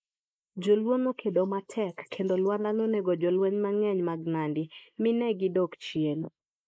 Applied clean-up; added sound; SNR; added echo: neural mask model Resemble Enhance denoiser.